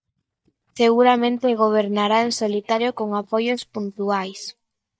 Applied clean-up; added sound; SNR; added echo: neural mask model DeepFilterNet 3.